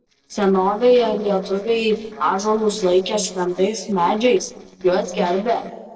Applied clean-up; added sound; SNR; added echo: neural separator model SepFormer DNS4.